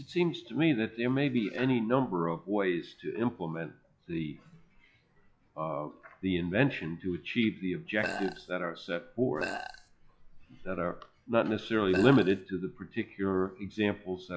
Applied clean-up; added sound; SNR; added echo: classical method log-MMSE.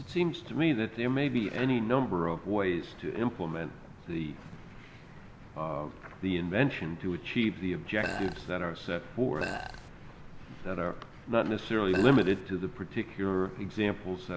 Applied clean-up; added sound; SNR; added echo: none; Burping, eructation; 6 dB; none.